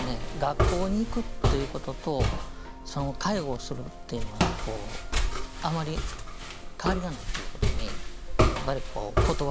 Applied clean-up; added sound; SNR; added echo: none; Walk, footsteps; -4 dB; none.